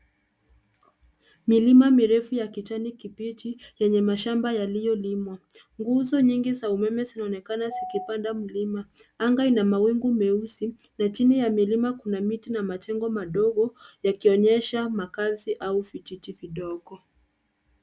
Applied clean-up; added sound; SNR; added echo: none; none; none; none.